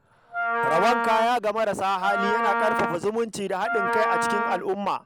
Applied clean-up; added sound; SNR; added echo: none; Wind instrument, woodwind instrument; 1 dB; none.